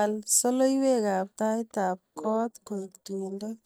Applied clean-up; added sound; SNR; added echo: neural mask model DeepFilterNet 3.